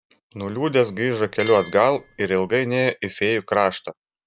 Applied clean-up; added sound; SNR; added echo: none; Chink, clink; 19 dB; none.